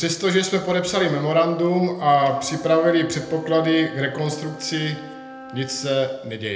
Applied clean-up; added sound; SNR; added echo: none; Wind instrument, woodwind instrument; 19 dB; reverberation time 0.8 s.